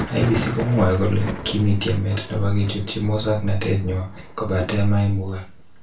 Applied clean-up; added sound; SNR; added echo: none; Thunder; 12 dB; reverberation time 0.3 s.